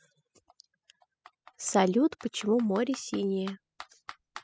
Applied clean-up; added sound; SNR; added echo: classical method spectral subtraction.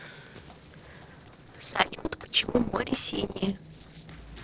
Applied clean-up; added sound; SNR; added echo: neural separator model SepFormer DNS4.